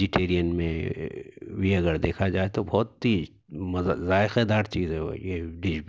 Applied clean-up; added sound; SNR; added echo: none; none; none; none.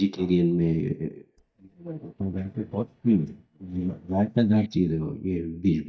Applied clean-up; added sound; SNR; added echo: neural mask model DeepFilterNet 3.